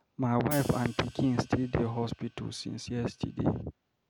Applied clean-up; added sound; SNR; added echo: none; Hi-hat; 17 dB; none.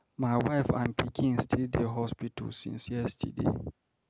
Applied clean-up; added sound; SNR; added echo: none; none; none; none.